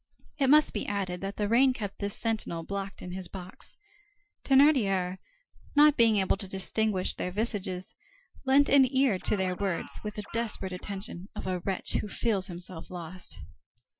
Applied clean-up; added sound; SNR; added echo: classical method Wiener filter.